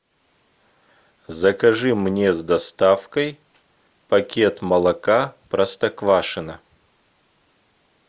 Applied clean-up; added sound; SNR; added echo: none; none; none; none.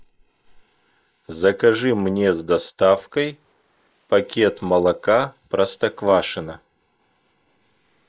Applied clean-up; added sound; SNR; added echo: neural mask model Resemble Enhance denoiser.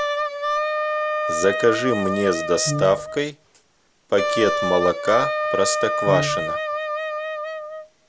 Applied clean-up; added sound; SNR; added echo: none; Wind instrument, woodwind instrument + Brass instrument; 1 dB; none.